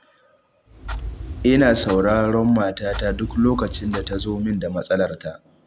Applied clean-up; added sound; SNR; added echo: none; Clock; 10 dB; none.